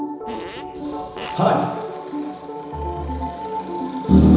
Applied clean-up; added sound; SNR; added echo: none; Fart; 16 dB; reverberation time 1.0 s.